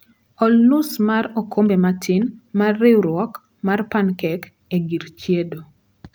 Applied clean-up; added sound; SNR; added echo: none; none; none; none.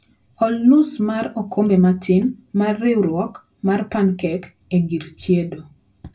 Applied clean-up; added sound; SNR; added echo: none; none; none; reverberation time 0.1 s.